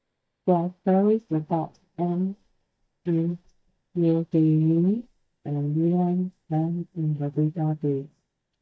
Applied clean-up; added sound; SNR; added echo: neural mask model DeepFilterNet 3.